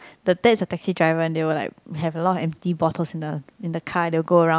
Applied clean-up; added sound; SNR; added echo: none; none; none; none.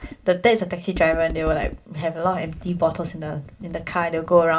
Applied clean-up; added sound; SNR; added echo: none; Computer keyboard; 14 dB; reverberation time 0.2 s.